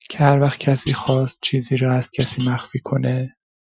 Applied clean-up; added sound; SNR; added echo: classical method Wiener filter.